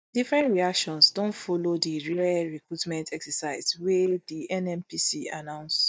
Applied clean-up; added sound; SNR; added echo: neural mask model DeepFilterNet 3.